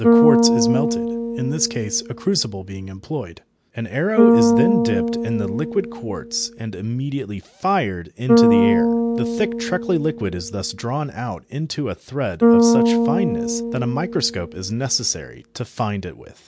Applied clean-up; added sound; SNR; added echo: none; Bass guitar; -4 dB; none.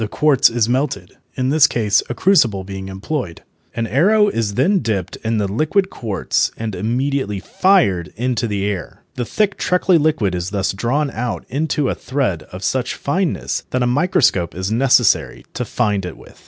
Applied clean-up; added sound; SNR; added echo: none; none; none; none.